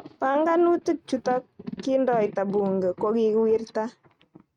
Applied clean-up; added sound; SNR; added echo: neural mask model RNNoise.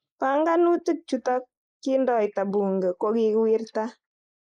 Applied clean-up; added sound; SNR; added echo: neural mask model Resemble Enhance denoiser.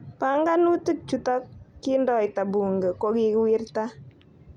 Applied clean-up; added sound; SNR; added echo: none; none; none; none.